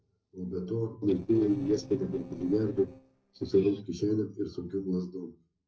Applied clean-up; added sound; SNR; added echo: neural separator model SepFormer DNS4.